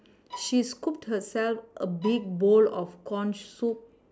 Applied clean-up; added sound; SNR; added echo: none; Bowed string instrument; 17 dB; none.